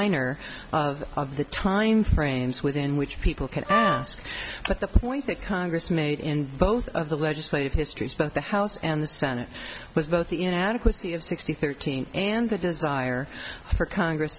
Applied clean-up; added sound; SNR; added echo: none; Wind instrument, woodwind instrument; 1 dB; none.